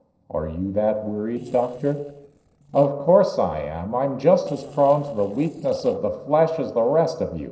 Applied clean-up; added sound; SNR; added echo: neural separator model SepFormer DNS4.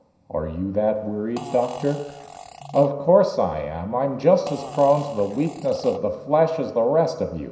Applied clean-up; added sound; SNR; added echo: none; Fart; 17 dB; reverberation time 0.9 s.